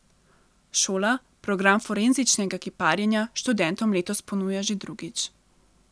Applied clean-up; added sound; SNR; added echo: none; none; none; none.